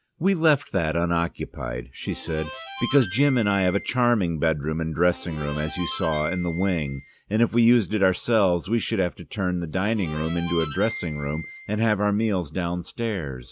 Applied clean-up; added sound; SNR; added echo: none; Harmonica; 12 dB; none.